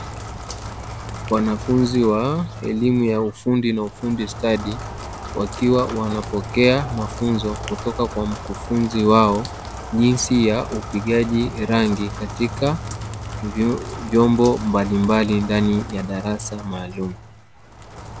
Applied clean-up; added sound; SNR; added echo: none; Rain; 11 dB; none.